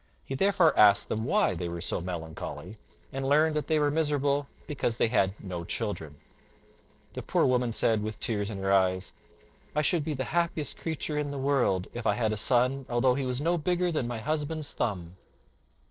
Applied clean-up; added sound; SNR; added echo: neural separator model SepFormer DNS4.